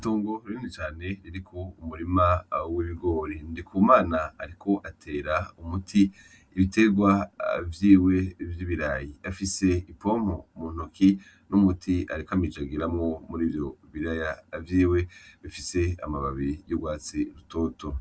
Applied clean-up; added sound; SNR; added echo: none; none; none; none.